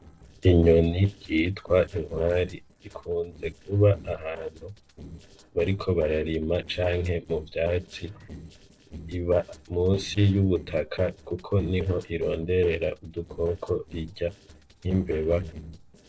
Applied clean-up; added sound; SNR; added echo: neural separator model SepFormer DNS4.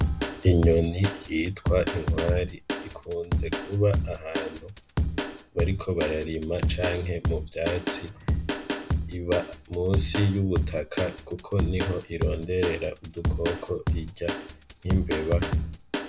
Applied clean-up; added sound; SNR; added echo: none; Drum kit; 1 dB; none.